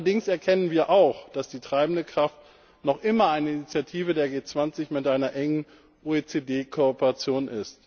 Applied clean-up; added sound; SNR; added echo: none; none; none; none.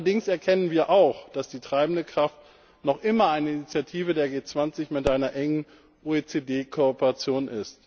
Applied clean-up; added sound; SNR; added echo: none; Explosion; 14 dB; none.